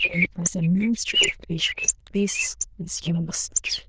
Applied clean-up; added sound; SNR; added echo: neural diffusion model UNIVERSE++.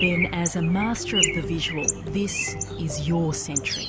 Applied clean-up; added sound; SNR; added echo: none; Bird; 3 dB; none.